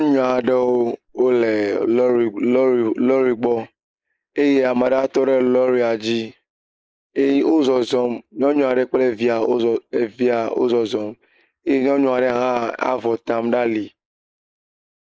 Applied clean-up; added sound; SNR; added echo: neural mask model Resemble Enhance denoiser.